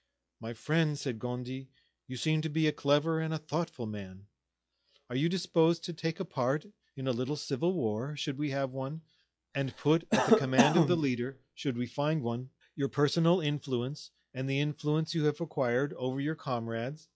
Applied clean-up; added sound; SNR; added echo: classical method log-MMSE.